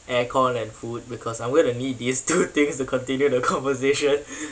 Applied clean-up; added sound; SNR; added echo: none; none; none; none.